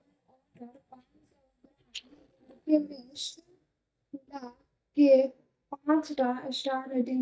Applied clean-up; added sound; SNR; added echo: neural mask model DeepFilterNet 3.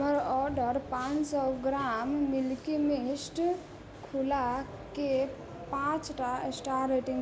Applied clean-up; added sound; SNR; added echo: none; none; none; none.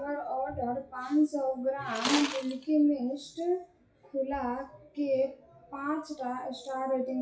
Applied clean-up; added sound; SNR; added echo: classical method WPE with log-MMSE.